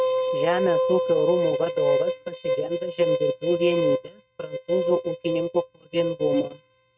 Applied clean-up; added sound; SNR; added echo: neural mask model RNNoise.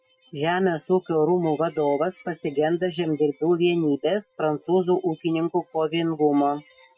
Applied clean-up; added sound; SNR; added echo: classical method Wiener filter.